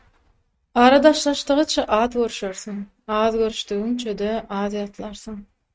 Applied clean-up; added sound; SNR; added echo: neural mask model RNNoise.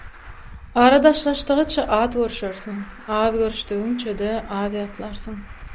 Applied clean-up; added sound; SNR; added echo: none; Traffic noise, roadway noise; 16 dB; none.